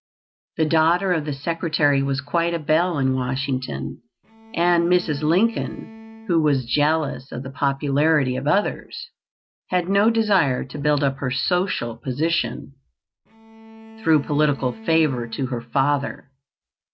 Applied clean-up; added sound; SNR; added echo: none; Bowed string instrument; 19 dB; none.